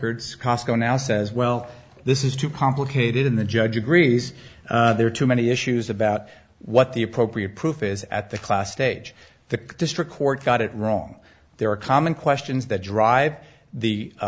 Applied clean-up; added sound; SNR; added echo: none; none; none; none.